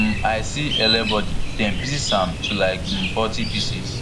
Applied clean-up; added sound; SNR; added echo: none; Chirp, tweet; 1 dB; none.